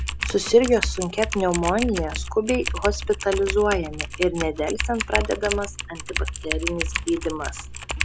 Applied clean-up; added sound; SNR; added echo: none; Typing; 5 dB; none.